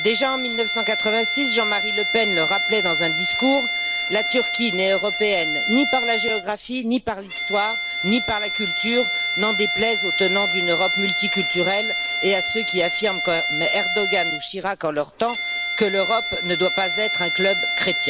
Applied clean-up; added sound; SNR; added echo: none; Bowed string instrument; -1 dB; none.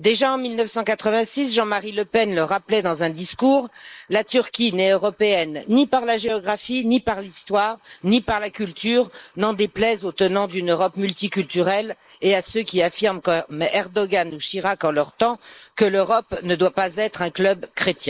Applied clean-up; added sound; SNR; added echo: neural mask model Resemble Enhance denoiser.